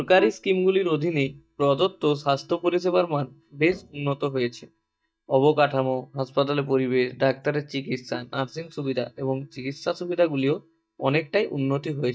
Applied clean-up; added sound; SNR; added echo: neural mask model DeepFilterNet 3.